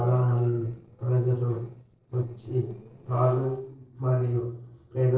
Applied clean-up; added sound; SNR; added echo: neural separator model SepFormer DNS4.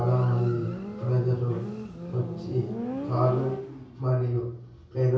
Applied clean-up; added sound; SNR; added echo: none; Motorcycle; 10 dB; reverberation time 0.6 s.